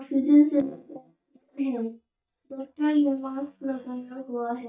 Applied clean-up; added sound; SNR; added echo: neural mask model DeepFilterNet 3.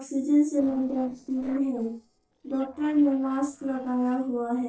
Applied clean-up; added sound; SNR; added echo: neural separator model SepFormer DNS4.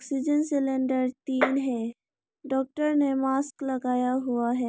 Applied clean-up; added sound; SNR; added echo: none; none; none; none.